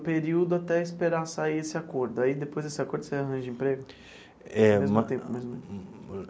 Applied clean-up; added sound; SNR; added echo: none; none; none; none.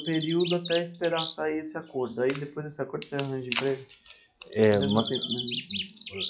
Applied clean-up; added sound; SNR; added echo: classical method log-MMSE.